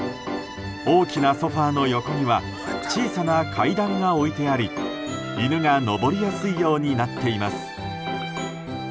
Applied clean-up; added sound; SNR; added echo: none; Sneeze; 18 dB; none.